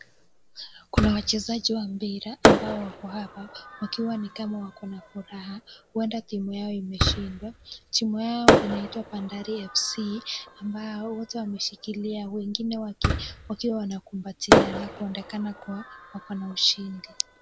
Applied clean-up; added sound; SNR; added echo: none; Fireworks; -2 dB; none.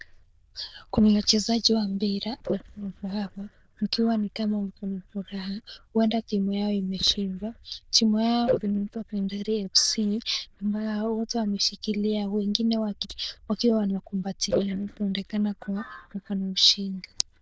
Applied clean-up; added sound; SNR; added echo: neural diffusion model UNIVERSE++.